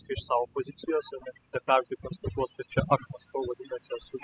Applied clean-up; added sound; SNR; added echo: classical method spectral subtraction.